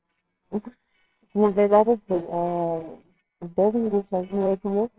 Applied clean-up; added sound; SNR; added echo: neural separator model SepFormer WHAMR!.